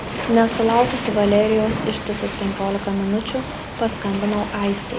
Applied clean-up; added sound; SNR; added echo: none; Waves, surf; 7 dB; none.